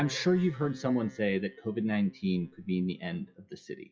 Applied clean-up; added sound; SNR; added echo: classical method WPE with log-MMSE.